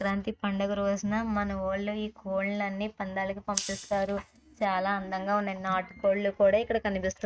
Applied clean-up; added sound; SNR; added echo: neural mask model RNNoise.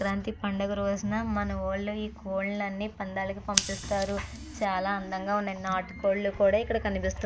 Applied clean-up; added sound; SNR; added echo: none; Scissors; 12 dB; none.